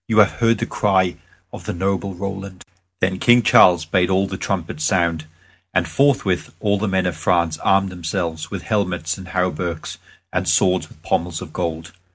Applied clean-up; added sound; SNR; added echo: none; none; none; none.